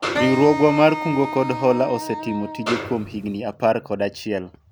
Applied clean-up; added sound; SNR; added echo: none; Snare drum + Wind instrument, woodwind instrument; 7 dB; none.